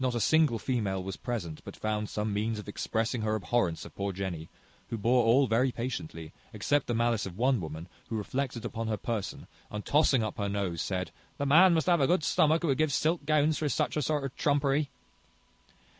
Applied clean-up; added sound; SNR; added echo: none; none; none; none.